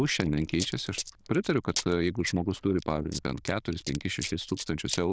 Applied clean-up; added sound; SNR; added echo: neural diffusion model UNIVERSE++.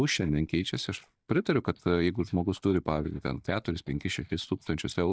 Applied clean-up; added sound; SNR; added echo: neural mask model DeepFilterNet 3.